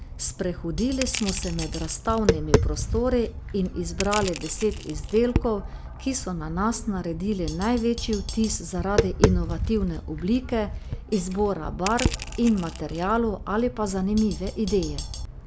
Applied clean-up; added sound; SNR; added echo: none; Tap + Crushing; 3 dB; none.